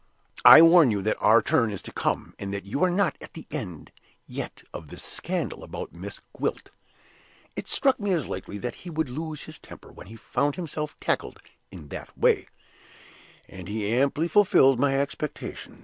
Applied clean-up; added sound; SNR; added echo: none; none; none; none.